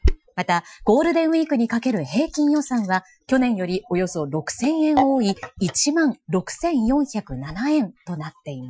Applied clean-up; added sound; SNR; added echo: classical method Wiener filter.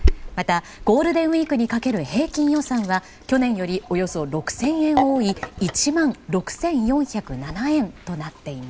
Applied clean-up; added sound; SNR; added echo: none; Sink (filling or washing); 8 dB; none.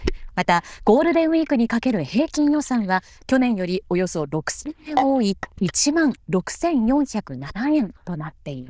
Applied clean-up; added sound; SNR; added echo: neural diffusion model UNIVERSE++.